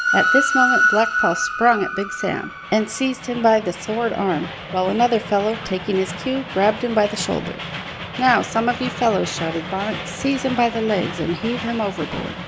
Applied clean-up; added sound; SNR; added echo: none; Train; 4 dB; none.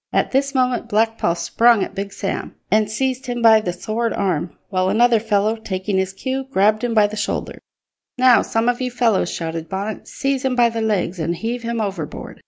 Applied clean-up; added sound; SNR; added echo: none; none; none; none.